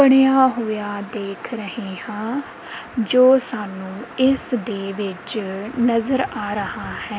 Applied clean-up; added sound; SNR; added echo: none; none; none; none.